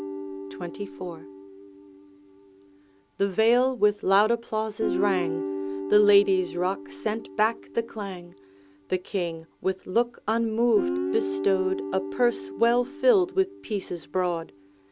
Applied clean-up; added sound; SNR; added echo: none; Guitar; 9 dB; none.